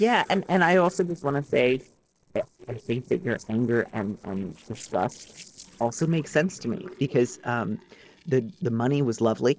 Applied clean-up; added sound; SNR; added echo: neural separator model SepFormer DNS4.